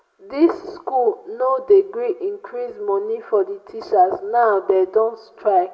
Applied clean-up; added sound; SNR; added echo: none; none; none; reverberation time 0.7 s.